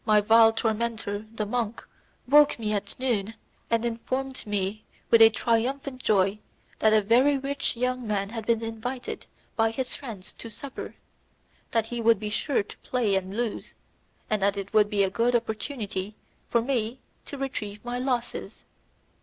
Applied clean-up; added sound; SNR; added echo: none; none; none; none.